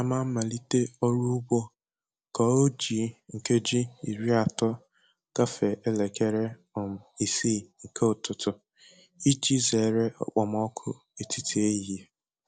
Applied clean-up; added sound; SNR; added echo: none; none; none; none.